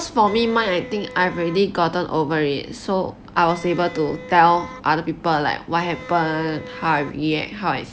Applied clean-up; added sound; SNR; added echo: none; Wind instrument, woodwind instrument; 17 dB; none.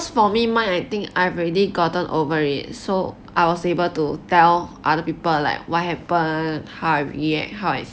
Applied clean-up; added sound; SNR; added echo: none; none; none; none.